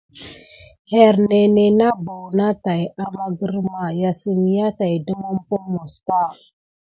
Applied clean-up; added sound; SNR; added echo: none; none; none; none.